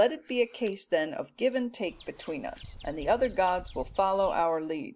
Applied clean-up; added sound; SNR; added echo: none; Bird vocalization, bird call, bird song; 17 dB; none.